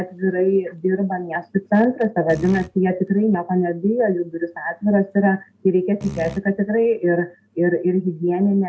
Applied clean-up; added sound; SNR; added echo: none; Fart; 14 dB; none.